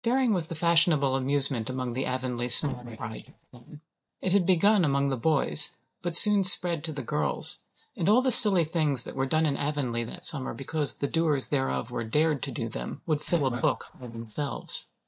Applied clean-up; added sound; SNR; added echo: neural mask model DeepFilterNet 3.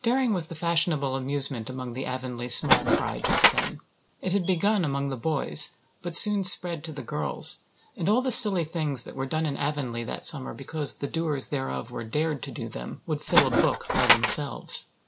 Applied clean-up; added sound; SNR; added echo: none; Tools; -3 dB; none.